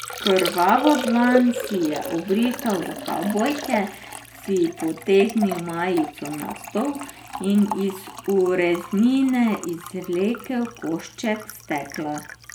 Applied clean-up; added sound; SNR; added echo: none; Liquid; 10 dB; none.